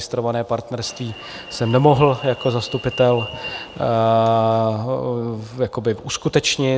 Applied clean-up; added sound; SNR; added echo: none; Alarm; 16 dB; none.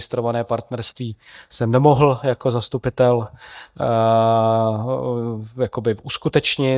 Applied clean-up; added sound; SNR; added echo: neural mask model DeepFilterNet 3.